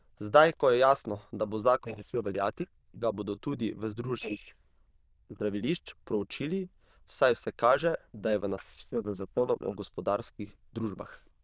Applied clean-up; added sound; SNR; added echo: neural diffusion model UNIVERSE++.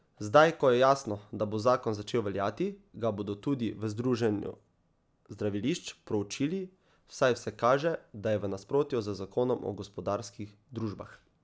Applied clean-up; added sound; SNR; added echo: none; none; none; none.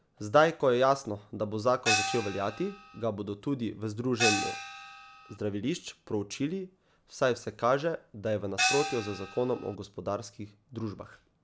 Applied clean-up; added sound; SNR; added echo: none; Gong; 1 dB; none.